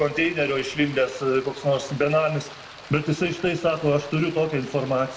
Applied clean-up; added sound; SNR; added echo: none; Stream; 18 dB; reverberation time 1.1 s.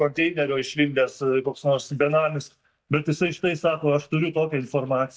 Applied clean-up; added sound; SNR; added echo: neural mask model DeepFilterNet 3.